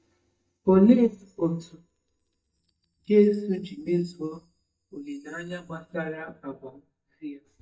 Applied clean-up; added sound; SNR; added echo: neural mask model DeepFilterNet 3.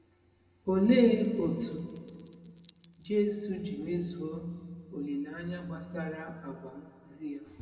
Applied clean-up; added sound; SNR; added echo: none; Chime; -4 dB; reverberation time 2.0 s.